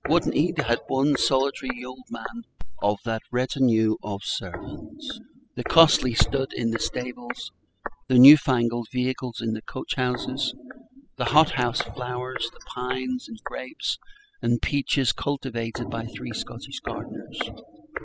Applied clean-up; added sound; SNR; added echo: classical method spectral subtraction.